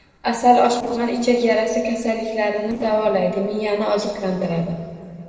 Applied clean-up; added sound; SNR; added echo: neural separator model SepFormer DNS4.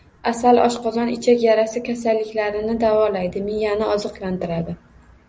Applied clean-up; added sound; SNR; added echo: none; none; none; none.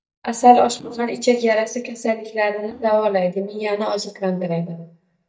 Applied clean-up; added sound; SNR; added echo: neural mask model DeepFilterNet 3.